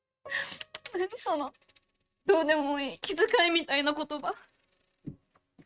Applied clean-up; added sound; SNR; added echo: neural mask model RNNoise.